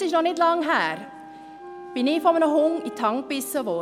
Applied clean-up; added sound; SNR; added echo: none; Wind instrument, woodwind instrument + Wind instrument, woodwind instrument; 17 dB; none.